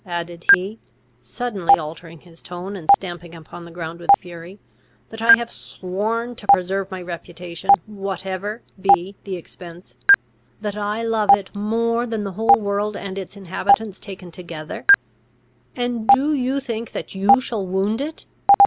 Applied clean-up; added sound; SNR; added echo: none; Stream; -4 dB; none.